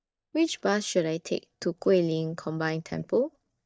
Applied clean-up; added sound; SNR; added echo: neural mask model DeepFilterNet 3.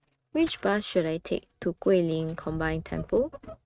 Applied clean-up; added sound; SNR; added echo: neural mask model RNNoise.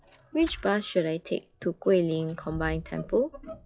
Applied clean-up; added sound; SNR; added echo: classical method log-MMSE.